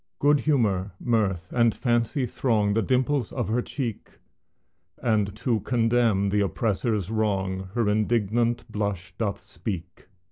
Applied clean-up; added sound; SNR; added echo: none; none; none; none.